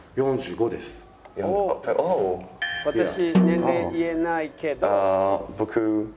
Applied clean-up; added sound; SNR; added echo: none; Snare drum; 2 dB; none.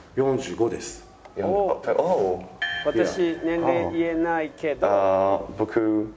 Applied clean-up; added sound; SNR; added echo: none; none; none; none.